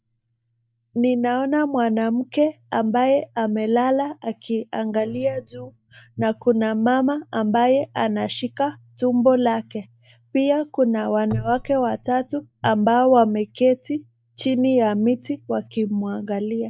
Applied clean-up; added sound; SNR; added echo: neural mask model DeepFilterNet 3.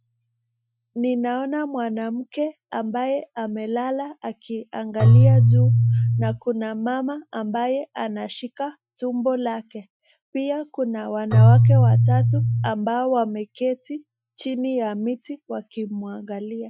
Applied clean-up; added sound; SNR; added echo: classical method Wiener filter.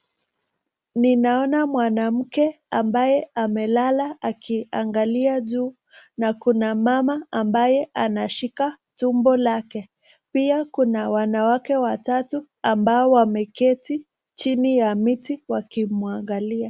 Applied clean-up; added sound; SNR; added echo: none; none; none; none.